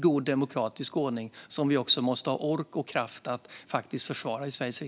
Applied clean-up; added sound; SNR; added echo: none; none; none; none.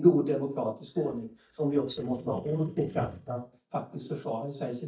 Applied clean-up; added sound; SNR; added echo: neural mask model DeepFilterNet 3.